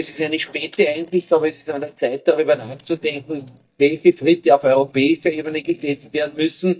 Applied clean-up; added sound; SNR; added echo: neural mask model DeepFilterNet 3.